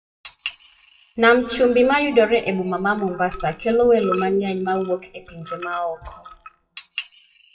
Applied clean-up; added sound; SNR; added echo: classical method WPE with log-MMSE.